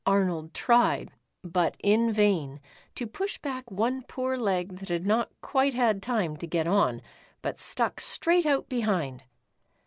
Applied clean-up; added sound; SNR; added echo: none; none; none; none.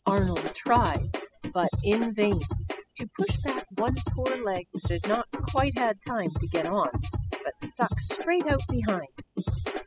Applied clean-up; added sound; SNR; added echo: classical method spectral subtraction.